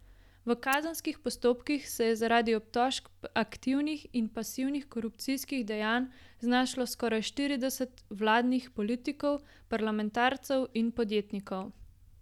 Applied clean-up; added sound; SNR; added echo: none; none; none; none.